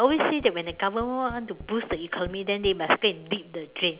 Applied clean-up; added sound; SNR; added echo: none; Tap; 20 dB; none.